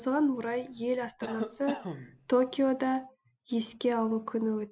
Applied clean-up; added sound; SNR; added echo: none; Cough; 11 dB; none.